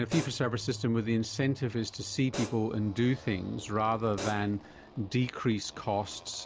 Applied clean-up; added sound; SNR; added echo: none; Motorcycle + Hi-hat; 14 dB; none.